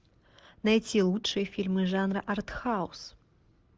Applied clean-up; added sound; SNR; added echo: none; none; none; none.